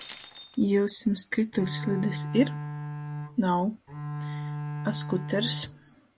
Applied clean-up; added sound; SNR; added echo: none; Bowed string instrument + Shatter; 9 dB; none.